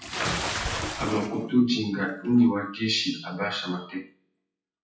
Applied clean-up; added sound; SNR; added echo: classical method WPE with log-MMSE.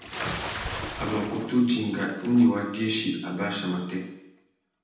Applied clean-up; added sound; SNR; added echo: none; Bathtub (filling or washing) / Splash, splatter; 11 dB; reverberation time 0.9 s.